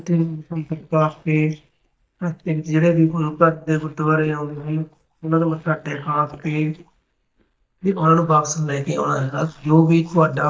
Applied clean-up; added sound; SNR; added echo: neural mask model DeepFilterNet 3.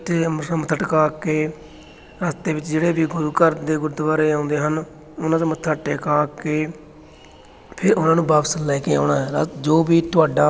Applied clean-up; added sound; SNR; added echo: none; none; none; none.